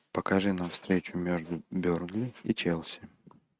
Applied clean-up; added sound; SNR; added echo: neural mask model RNNoise.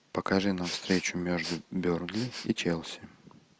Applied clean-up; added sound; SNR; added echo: none; Respiratory sounds; 12 dB; none.